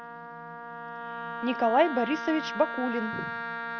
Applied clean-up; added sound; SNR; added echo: none; Wind instrument, woodwind instrument; 6 dB; none.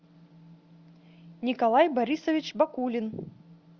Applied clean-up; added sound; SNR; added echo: none; none; none; none.